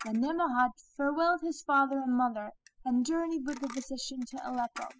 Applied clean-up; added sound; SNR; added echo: classical method spectral subtraction.